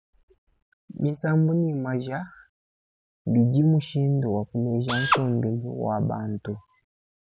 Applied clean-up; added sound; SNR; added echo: none; Drill; 1 dB; none.